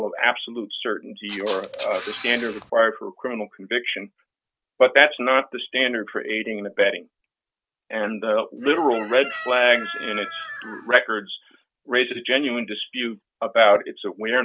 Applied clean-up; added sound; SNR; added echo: none; Camera + Chicken, rooster; 10 dB; none.